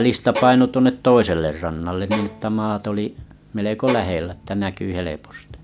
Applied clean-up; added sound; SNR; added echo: none; Bowed string instrument; 13 dB; none.